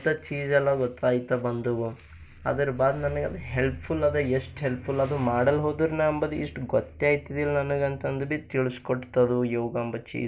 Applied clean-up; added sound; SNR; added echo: none; none; none; none.